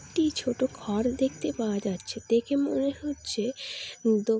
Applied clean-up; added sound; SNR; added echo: none; none; none; none.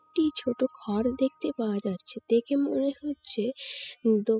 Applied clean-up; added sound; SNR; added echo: classical method spectral subtraction.